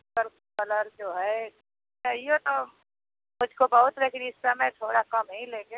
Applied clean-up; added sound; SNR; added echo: none; none; none; none.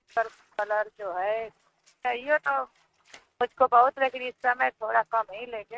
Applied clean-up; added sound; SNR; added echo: neural mask model RNNoise.